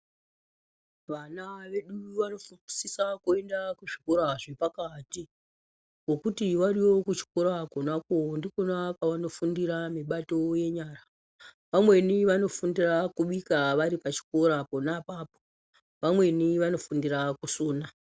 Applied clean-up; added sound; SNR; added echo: none; none; none; none.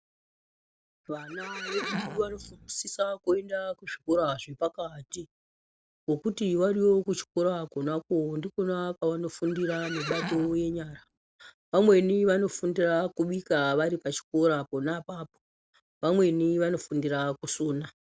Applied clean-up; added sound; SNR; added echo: none; Livestock, farm animals, working animals; 10 dB; none.